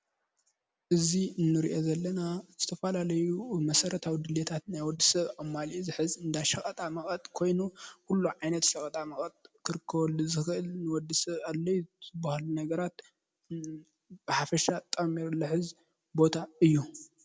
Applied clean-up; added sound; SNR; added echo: none; none; none; none.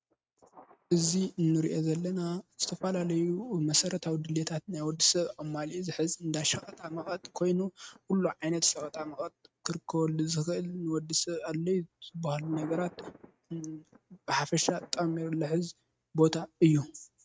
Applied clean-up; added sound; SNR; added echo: neural mask model RNNoise.